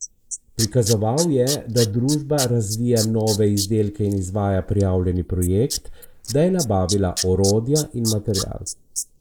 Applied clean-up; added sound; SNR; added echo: neural mask model Resemble Enhance denoiser.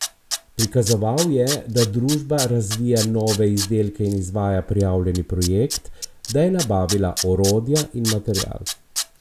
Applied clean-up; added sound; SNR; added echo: none; Tools; 9 dB; none.